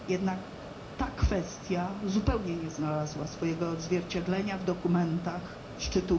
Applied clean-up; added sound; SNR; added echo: none; Mechanisms; 12 dB; reverberation time 0.4 s.